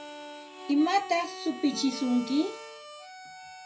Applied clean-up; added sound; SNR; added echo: none; Harmonica; 13 dB; reverberation time 0.4 s.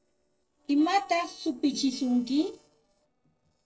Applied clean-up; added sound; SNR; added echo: neural separator model SepFormer DNS4.